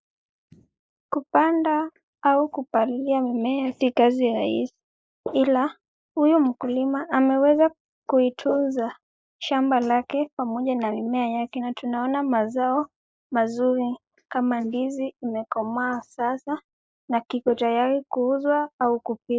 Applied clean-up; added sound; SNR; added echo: neural mask model Resemble Enhance denoiser.